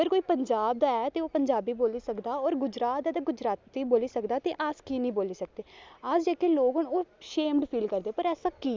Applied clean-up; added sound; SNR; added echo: none; none; none; none.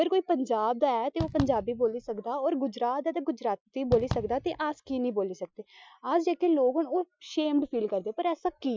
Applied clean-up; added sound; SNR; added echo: classical method Wiener filter.